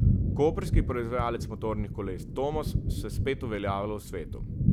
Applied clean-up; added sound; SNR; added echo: none; Thunder; -3 dB; none.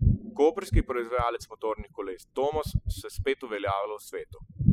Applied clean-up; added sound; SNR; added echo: classical method spectral subtraction.